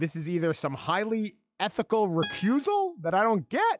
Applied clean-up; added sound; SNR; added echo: classical method log-MMSE.